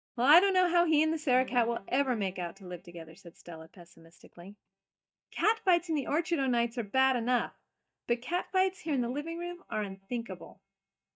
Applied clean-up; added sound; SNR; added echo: neural mask model DeepFilterNet 3.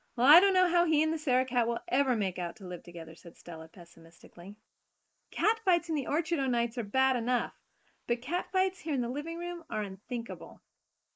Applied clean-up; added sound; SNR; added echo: neural mask model Resemble Enhance denoiser.